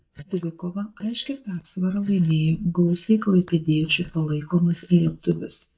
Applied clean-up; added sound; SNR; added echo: neural mask model DeepFilterNet 3.